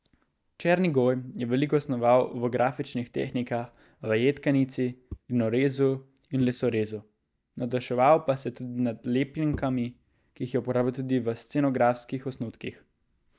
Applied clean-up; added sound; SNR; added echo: neural mask model DeepFilterNet 3.